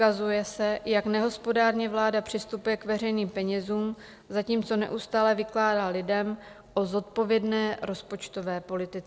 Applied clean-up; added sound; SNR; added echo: none; none; none; none.